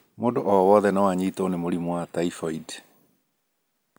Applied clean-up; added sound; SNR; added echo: none; none; none; none.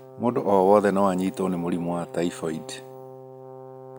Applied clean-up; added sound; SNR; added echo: none; Brass instrument; 17 dB; none.